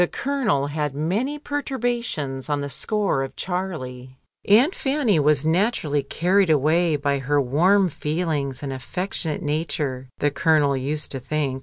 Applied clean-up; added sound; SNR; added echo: none; none; none; none.